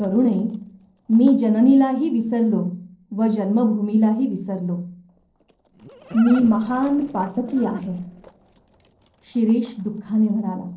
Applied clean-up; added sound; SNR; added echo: neural separator model SepFormer DNS4.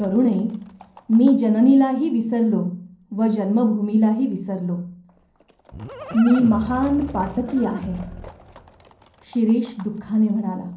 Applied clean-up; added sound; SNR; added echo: none; Livestock, farm animals, working animals; 19 dB; reverberation time 0.5 s.